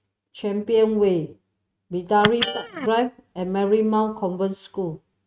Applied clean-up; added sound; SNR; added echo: neural mask model RNNoise.